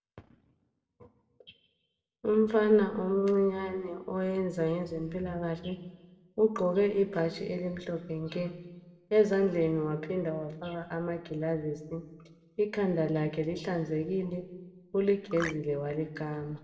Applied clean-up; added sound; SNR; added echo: none; Marimba, xylophone; 7 dB; reverberation time 1.1 s.